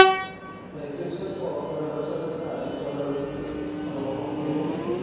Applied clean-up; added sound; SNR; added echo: none; Train; -4 dB; reverberation time 2.2 s.